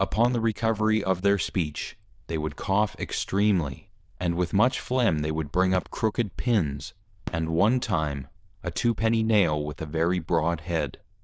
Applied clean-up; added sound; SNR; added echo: neural diffusion model UNIVERSE++.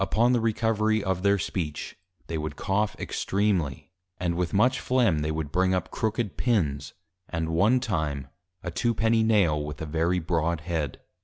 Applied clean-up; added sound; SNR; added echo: none; none; none; none.